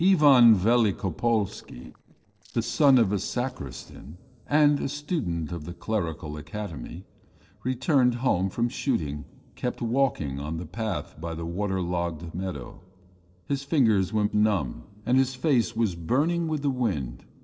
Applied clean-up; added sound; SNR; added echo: neural separator model SepFormer DNS4.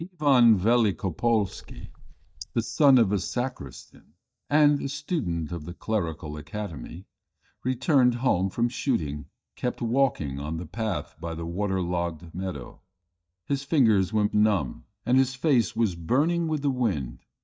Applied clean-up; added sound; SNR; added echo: neural mask model DeepFilterNet 3.